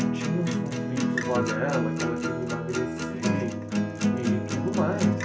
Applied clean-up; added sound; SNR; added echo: none; Acoustic guitar; -4 dB; reverberation time 0.3 s.